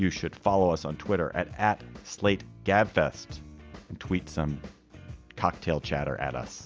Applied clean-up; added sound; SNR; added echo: none; none; none; none.